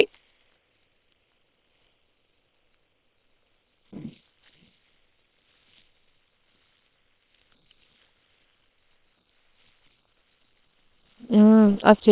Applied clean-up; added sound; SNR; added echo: neural separator model SepFormer WHAM!.